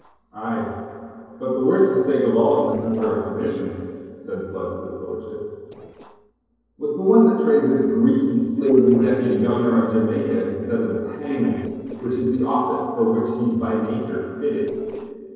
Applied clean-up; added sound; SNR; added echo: neural separator model SepFormer DNS4.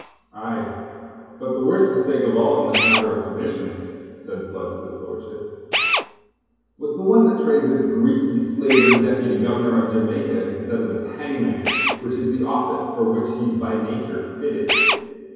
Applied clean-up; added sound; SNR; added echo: none; Drill; 7 dB; reverberation time 2.2 s.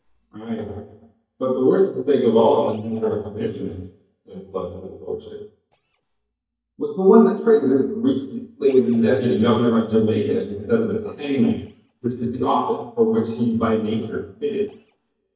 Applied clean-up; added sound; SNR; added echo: neural mask model DeepFilterNet 3.